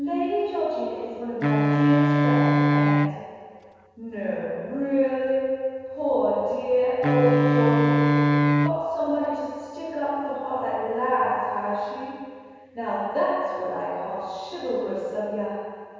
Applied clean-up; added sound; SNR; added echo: none; Wind instrument, woodwind instrument; -5 dB; reverberation time 1.9 s.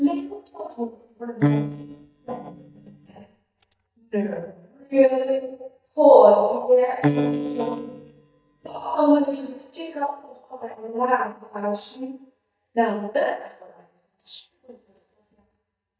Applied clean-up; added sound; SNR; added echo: neural mask model DeepFilterNet 3.